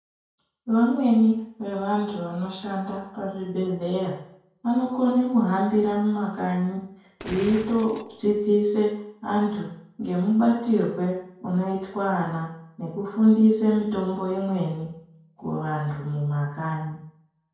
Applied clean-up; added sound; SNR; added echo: none; Gunshot, gunfire; 14 dB; reverberation time 0.5 s.